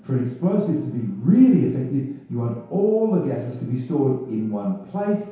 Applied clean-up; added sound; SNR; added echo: none; none; none; reverberation time 0.8 s.